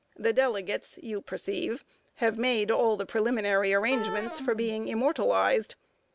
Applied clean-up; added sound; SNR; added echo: none; Wind instrument, woodwind instrument; 10 dB; none.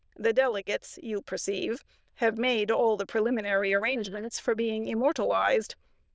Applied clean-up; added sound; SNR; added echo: neural diffusion model UNIVERSE++.